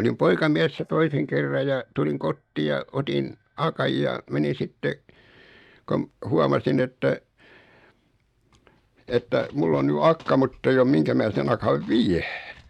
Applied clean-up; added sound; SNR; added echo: neural mask model DeepFilterNet 3.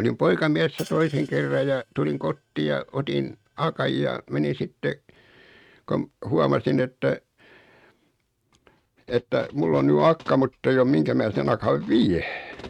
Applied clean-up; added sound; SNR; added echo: neural mask model RNNoise.